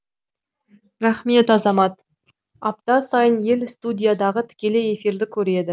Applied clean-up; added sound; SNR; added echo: none; none; none; none.